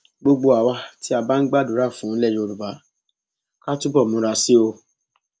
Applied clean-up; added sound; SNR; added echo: none; none; none; none.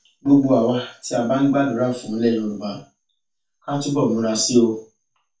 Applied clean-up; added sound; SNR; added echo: none; none; none; reverberation time 0.3 s.